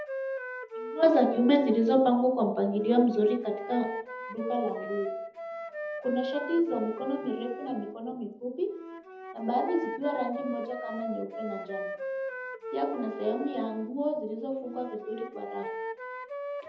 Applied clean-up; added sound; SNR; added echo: none; Wind instrument, woodwind instrument; 9 dB; reverberation time 0.8 s.